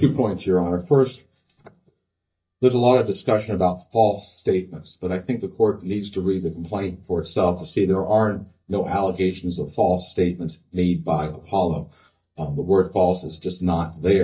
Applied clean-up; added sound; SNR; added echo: neural mask model DeepFilterNet 3.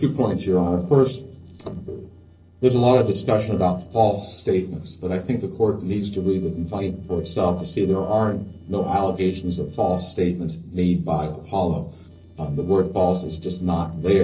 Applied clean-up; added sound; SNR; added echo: neural separator model SepFormer DNS4.